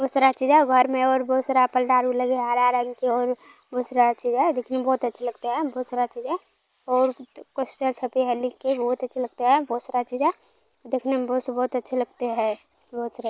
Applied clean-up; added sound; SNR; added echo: neural mask model Resemble Enhance denoiser.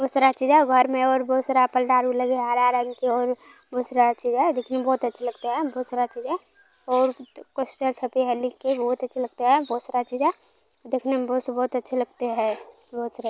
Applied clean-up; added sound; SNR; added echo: none; none; none; none.